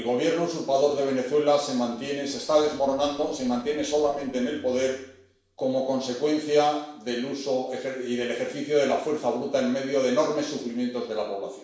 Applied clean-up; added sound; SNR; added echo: neural separator model SepFormer DNS4.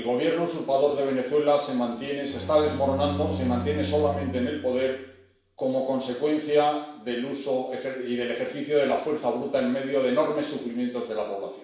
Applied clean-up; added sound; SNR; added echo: none; Bowed string instrument; 9 dB; reverberation time 0.7 s.